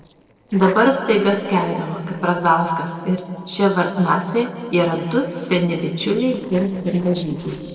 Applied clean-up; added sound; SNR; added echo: neural separator model SepFormer DNS4.